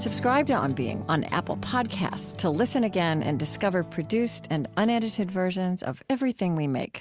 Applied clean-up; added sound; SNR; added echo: none; none; none; none.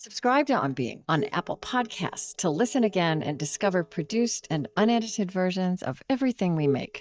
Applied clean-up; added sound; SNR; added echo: neural mask model DeepFilterNet 3.